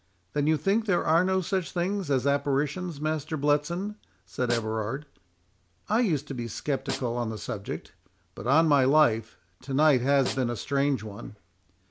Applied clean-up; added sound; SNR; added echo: none; Snare drum; 14 dB; none.